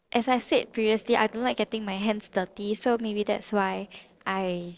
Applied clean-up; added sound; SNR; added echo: neural separator model SepFormer DNS4.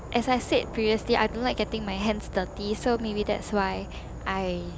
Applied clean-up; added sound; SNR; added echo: none; Insect / Frog; 10 dB; none.